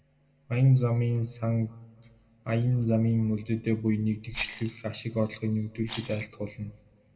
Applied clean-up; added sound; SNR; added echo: none; Rattle; 17 dB; reverberation time 1.1 s.